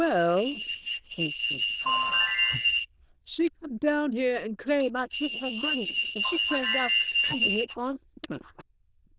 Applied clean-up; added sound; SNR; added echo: neural diffusion model UNIVERSE++.